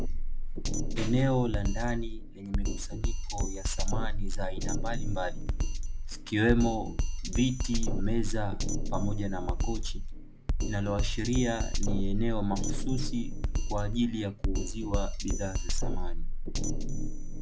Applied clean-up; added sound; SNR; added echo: none; Drum kit; -4 dB; none.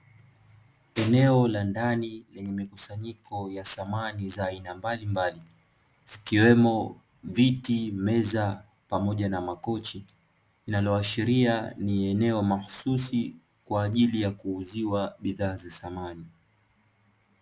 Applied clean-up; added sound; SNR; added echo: none; none; none; none.